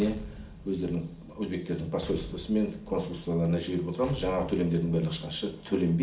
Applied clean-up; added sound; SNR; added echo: none; Explosion; 16 dB; reverberation time 0.4 s.